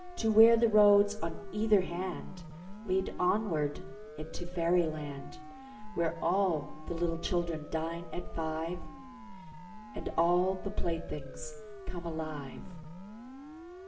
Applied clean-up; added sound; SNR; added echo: none; Siren; 16 dB; reverberation time 0.6 s.